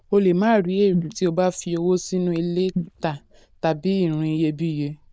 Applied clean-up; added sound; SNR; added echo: neural diffusion model UNIVERSE++.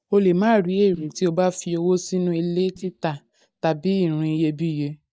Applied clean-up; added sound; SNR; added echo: neural mask model DeepFilterNet 3.